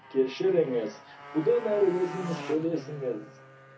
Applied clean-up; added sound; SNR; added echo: none; Motorcycle; 15 dB; reverberation time 0.3 s.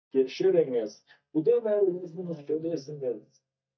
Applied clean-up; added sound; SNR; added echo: neural mask model DeepFilterNet 3.